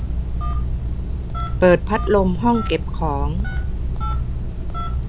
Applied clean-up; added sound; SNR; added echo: none; Telephone; 0 dB; none.